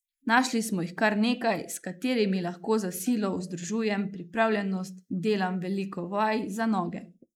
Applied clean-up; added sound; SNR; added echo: neural mask model Resemble Enhance denoiser.